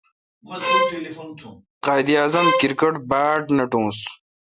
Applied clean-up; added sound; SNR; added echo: none; Bowed string instrument; 1 dB; none.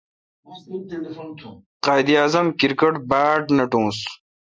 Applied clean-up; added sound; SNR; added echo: neural mask model Resemble Enhance denoiser.